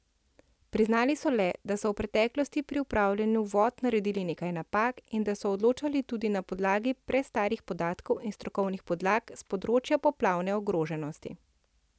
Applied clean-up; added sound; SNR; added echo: none; none; none; none.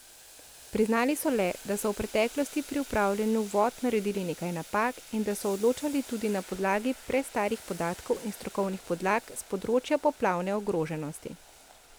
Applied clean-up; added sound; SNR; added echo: none; Boiling; 18 dB; none.